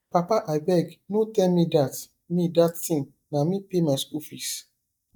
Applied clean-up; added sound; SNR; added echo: neural mask model DeepFilterNet 3.